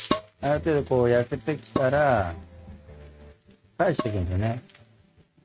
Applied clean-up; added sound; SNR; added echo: neural mask model RNNoise.